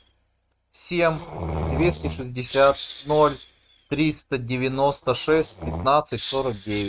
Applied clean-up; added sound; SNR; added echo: neural mask model RNNoise.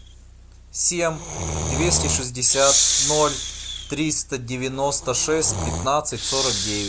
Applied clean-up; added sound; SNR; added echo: none; Breathing; 2 dB; none.